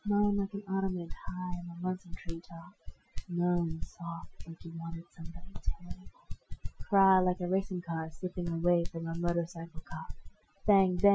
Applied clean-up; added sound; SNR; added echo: classical method Wiener filter.